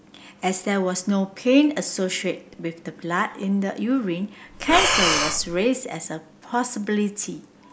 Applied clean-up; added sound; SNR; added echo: none; Breathing; -1 dB; none.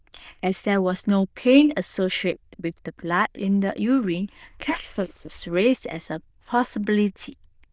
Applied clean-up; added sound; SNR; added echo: neural diffusion model UNIVERSE++.